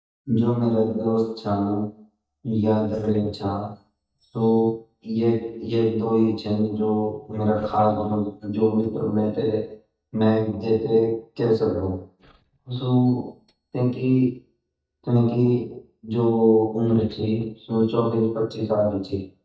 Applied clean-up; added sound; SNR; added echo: neural mask model DeepFilterNet 3.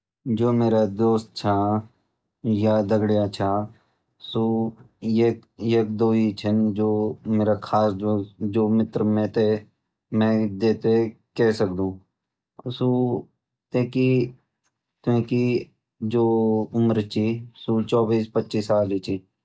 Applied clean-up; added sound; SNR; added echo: none; none; none; none.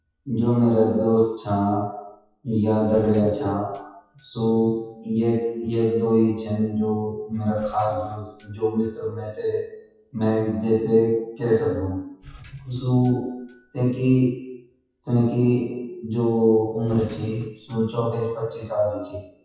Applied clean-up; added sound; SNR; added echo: classical method WPE with log-MMSE.